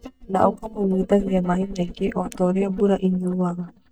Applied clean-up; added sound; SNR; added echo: neural mask model DeepFilterNet 3.